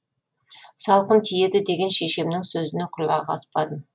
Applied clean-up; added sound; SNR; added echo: none; none; none; none.